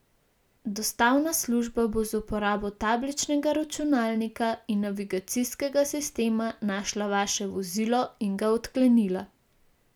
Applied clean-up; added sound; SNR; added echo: none; none; none; none.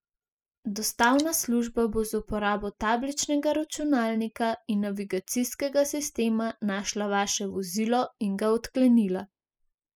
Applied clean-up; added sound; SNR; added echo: classical method spectral subtraction.